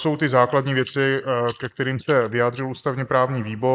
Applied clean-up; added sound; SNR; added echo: neural mask model Resemble Enhance denoiser.